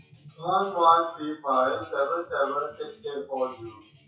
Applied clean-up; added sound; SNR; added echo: classical method WPE with log-MMSE.